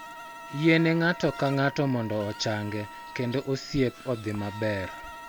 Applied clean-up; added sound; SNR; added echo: none; Wind instrument, woodwind instrument + Insect; 15 dB; none.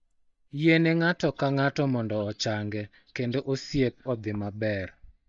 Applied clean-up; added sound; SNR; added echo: neural mask model DeepFilterNet 3.